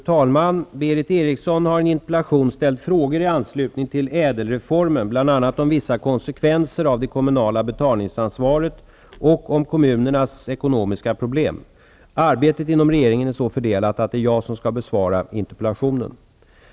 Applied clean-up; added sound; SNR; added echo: none; none; none; none.